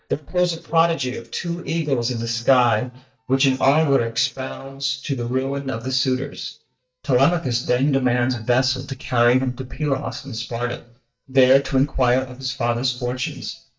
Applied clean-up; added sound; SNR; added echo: neural mask model DeepFilterNet 3.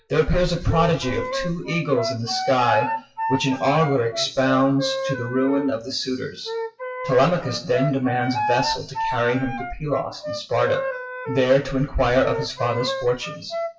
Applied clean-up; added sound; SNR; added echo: classical method WPE with log-MMSE.